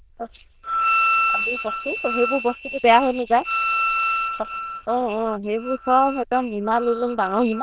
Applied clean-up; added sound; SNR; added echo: neural diffusion model UNIVERSE++.